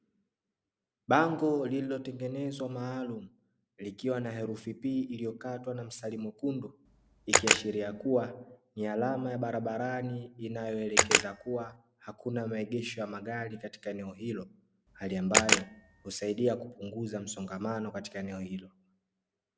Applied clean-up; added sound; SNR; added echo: none; Camera; -5 dB; none.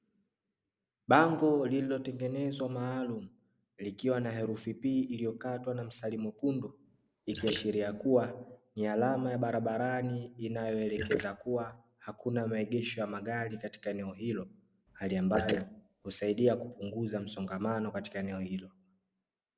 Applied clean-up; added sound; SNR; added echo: neural mask model Resemble Enhance denoiser.